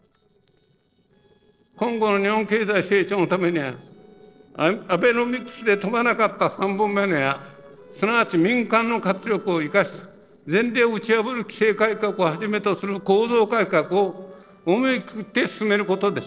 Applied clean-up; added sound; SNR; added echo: neural separator model SepFormer DNS4.